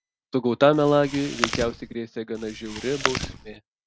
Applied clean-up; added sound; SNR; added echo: none; Chewing, mastication; 7 dB; none.